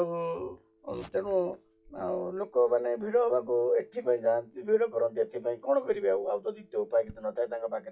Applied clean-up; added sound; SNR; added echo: classical method log-MMSE.